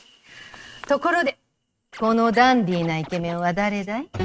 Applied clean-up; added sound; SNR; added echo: neural mask model RNNoise.